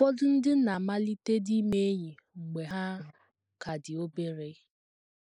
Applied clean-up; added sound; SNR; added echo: neural mask model Resemble Enhance denoiser.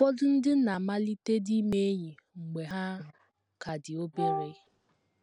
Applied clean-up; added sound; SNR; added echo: none; Wind instrument, woodwind instrument; 4 dB; none.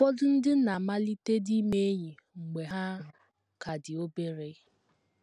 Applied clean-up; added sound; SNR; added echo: none; none; none; none.